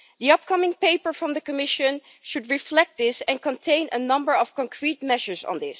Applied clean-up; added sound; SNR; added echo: none; none; none; none.